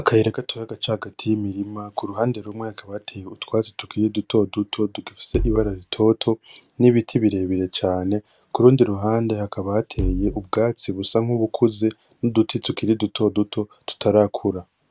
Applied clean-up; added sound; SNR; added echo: none; Bass drum; 9 dB; none.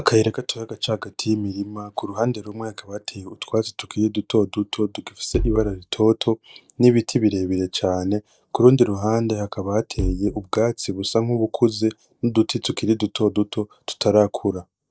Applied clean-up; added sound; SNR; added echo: neural mask model DeepFilterNet 3.